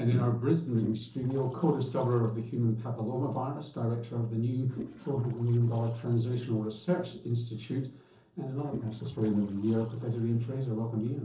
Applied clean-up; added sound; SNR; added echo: neural separator model SepFormer DNS4.